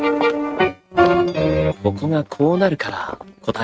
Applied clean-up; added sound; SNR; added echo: neural mask model RNNoise.